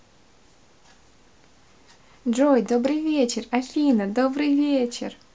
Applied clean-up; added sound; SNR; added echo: none; none; none; none.